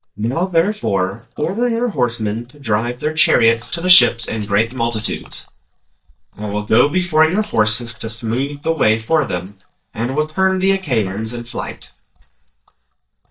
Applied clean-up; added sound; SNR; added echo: neural mask model DeepFilterNet 3.